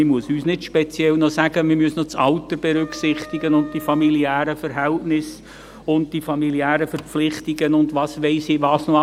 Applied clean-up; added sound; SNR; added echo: none; Wind instrument, woodwind instrument; 19 dB; none.